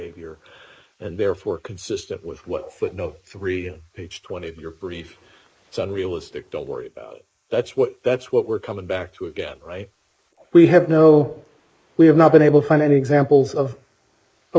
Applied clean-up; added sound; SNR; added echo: neural mask model Resemble Enhance denoiser.